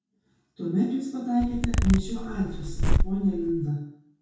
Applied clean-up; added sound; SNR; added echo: none; Zipper (clothing); -3 dB; reverberation time 0.6 s.